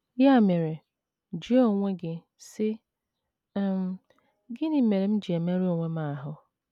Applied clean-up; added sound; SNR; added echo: none; none; none; none.